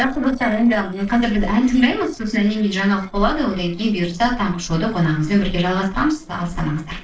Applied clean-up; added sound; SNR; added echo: neural separator model SepFormer DNS4.